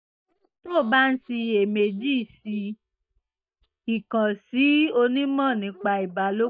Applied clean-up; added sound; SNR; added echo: neural mask model DeepFilterNet 3.